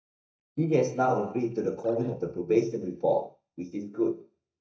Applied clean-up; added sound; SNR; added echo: neural mask model DeepFilterNet 3.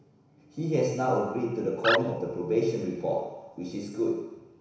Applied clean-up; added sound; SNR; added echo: none; Animal; 3 dB; reverberation time 1.0 s.